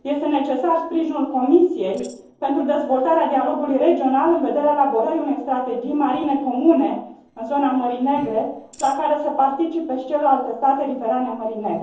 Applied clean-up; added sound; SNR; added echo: neural separator model SepFormer DNS4.